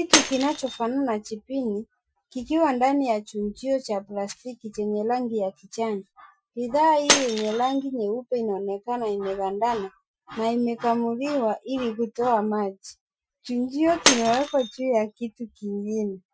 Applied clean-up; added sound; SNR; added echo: classical method Wiener filter.